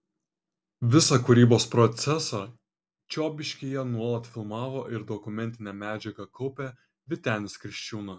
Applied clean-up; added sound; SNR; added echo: none; none; none; none.